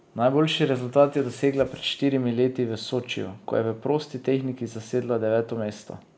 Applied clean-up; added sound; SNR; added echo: none; none; none; none.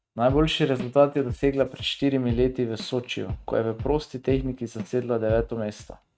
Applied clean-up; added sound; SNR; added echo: neural mask model RNNoise.